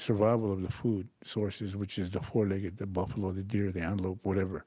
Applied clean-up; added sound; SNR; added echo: none; none; none; none.